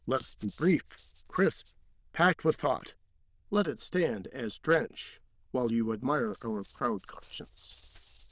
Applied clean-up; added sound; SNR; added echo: neural diffusion model UNIVERSE++.